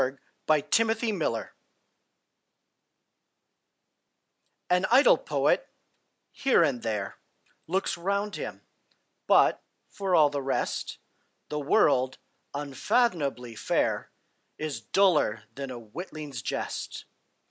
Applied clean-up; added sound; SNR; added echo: none; none; none; none.